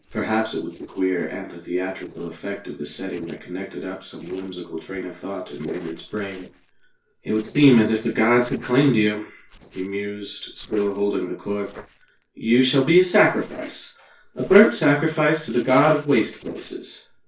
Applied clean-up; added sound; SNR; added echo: neural separator model SepFormer DNS4.